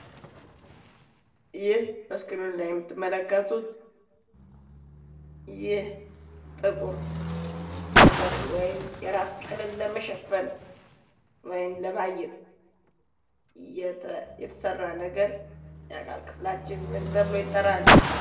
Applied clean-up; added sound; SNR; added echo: none; Car; -3 dB; reverberation time 0.6 s.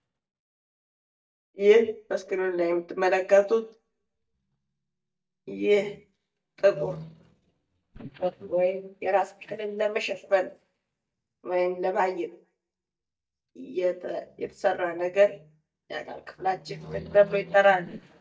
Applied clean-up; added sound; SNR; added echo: neural mask model DeepFilterNet 3.